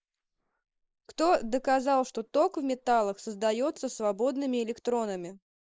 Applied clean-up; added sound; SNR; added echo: neural mask model Resemble Enhance denoiser.